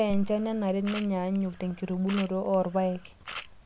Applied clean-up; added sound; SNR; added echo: none; Camera; 16 dB; none.